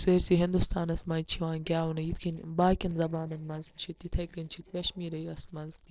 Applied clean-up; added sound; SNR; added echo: neural separator model SepFormer DNS4.